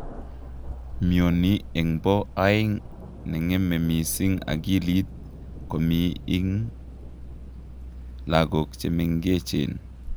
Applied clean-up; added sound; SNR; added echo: none; Thunder; 15 dB; none.